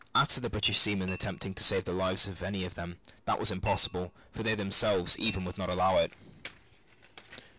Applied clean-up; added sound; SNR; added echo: none; Tap / Glass; 19 dB; none.